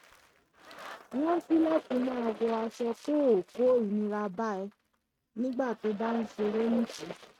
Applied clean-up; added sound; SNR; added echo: neural mask model RNNoise.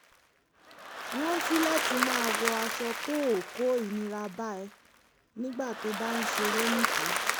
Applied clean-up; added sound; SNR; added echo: none; Applause; 0 dB; none.